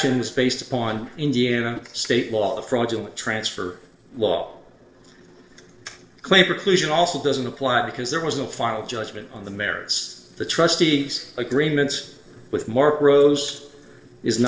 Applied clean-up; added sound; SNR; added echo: neural separator model SepFormer DNS4.